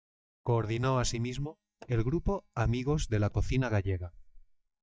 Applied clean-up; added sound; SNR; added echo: neural mask model DeepFilterNet 3.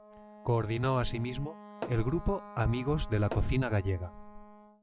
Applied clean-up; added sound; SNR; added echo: none; Tap / Hammer + Wind instrument, woodwind instrument; 15 dB; none.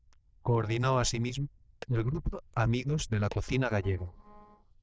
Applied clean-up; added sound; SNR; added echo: neural diffusion model UNIVERSE++.